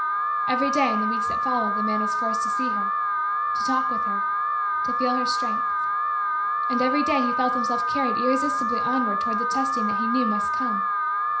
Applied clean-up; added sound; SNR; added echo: none; Alarm; -5 dB; reverberation time 0.5 s.